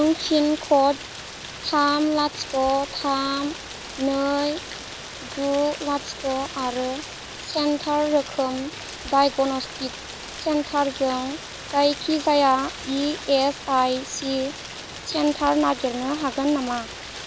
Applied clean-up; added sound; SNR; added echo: none; Rain; 12 dB; none.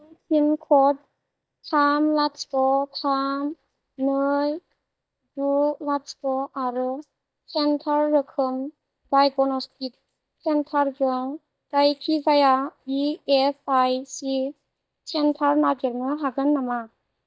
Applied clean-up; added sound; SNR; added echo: neural mask model DeepFilterNet 3.